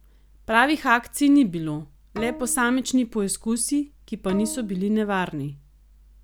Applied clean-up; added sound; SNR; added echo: none; Bowed string instrument; 17 dB; none.